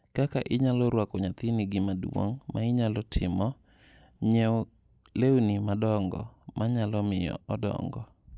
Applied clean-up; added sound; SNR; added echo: none; none; none; none.